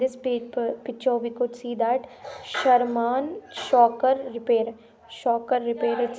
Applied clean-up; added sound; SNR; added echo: none; none; none; none.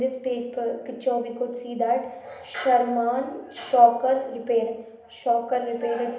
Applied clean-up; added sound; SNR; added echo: none; none; none; reverberation time 0.8 s.